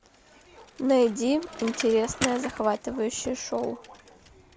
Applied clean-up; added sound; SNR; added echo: none; Bicycle; 13 dB; none.